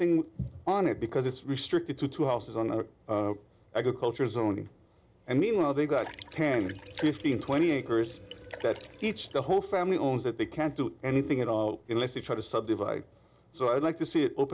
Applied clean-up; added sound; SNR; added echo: none; Liquid; 17 dB; none.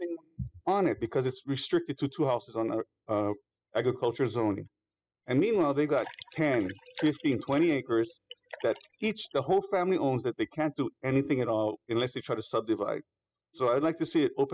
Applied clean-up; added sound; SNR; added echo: classical method spectral subtraction.